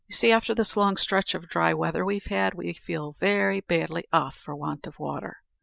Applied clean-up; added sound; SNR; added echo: none; none; none; none.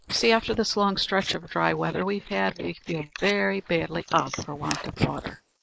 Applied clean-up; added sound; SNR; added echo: neural mask model Resemble Enhance denoiser.